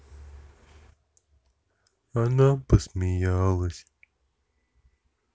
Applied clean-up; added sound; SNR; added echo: none; none; none; none.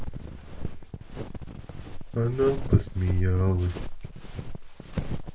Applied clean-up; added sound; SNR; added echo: none; Walk, footsteps; 4 dB; reverberation time 0.2 s.